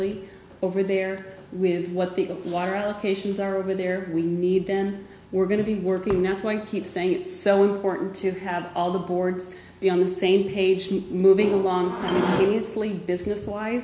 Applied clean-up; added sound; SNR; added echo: none; none; none; none.